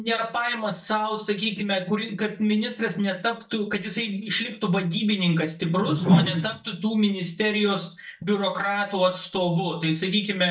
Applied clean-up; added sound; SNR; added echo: neural mask model DeepFilterNet 3.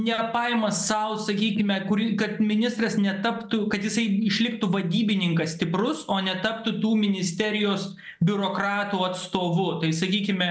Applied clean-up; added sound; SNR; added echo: none; none; none; none.